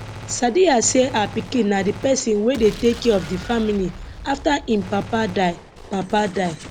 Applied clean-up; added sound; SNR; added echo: none; Gunshot, gunfire; 14 dB; none.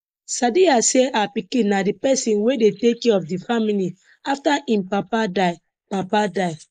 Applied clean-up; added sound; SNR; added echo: neural mask model Resemble Enhance denoiser.